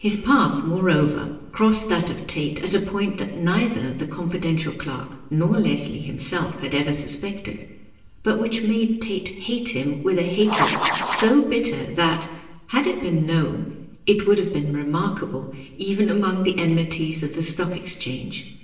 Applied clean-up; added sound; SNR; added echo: neural separator model SepFormer DNS4.